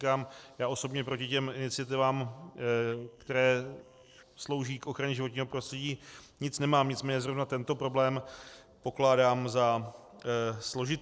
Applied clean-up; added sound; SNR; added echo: neural separator model SepFormer DNS4.